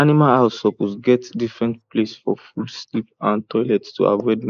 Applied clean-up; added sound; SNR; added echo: neural mask model Resemble Enhance denoiser.